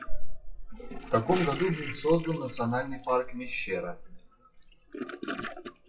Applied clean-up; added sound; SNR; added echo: classical method WPE with log-MMSE.